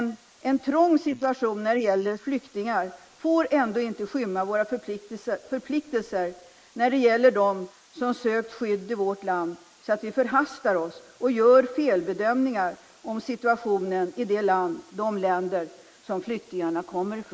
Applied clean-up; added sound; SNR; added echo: neural mask model Resemble Enhance denoiser.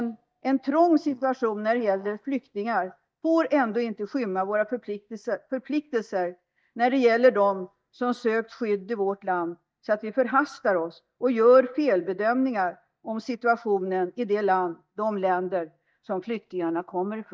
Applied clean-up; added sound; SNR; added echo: neural mask model DeepFilterNet 3.